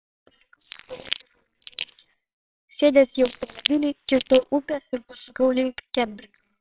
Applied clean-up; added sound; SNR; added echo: neural separator model SepFormer WHAMR!.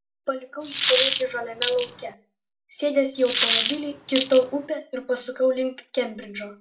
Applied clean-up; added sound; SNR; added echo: none; Coin (dropping); 1 dB; reverberation time 0.3 s.